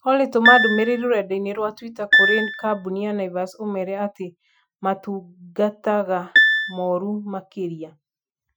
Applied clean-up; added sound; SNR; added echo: classical method Wiener filter.